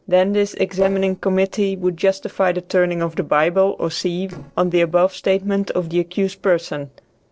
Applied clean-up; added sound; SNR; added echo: neural separator model SepFormer DNS4.